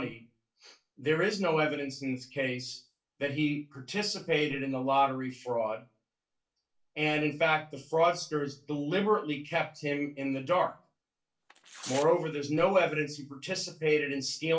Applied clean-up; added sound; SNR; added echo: none; Tearing; 15 dB; reverberation time 0.3 s.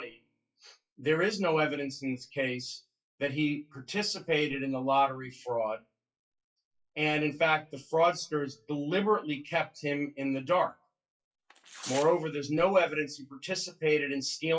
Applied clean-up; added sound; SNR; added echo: classical method WPE with log-MMSE.